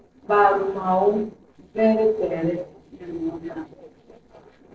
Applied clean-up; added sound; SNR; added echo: neural separator model SepFormer DNS4.